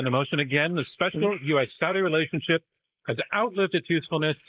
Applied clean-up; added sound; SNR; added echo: neural mask model Resemble Enhance denoiser.